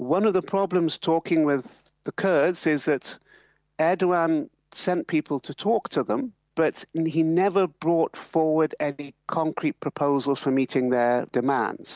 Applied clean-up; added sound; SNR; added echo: none; none; none; none.